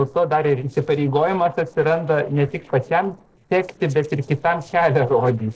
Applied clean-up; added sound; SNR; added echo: neural separator model SepFormer DNS4.